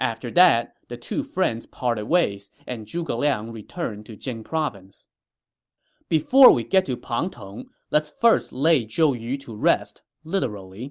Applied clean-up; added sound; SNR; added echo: none; none; none; none.